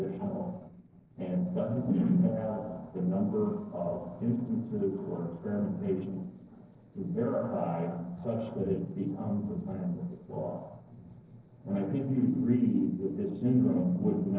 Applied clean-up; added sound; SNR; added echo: neural separator model SepFormer DNS4.